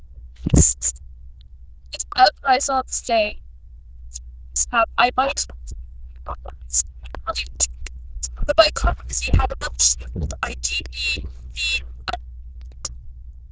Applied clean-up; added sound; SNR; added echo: neural diffusion model UNIVERSE++.